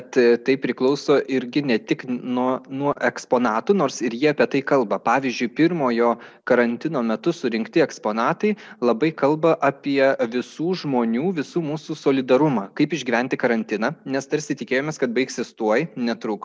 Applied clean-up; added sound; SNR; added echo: none; none; none; none.